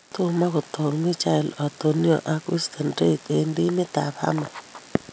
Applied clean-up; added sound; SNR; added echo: none; none; none; none.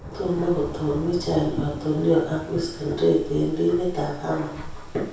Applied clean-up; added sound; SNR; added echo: none; Thunder / Rain; 11 dB; reverberation time 0.6 s.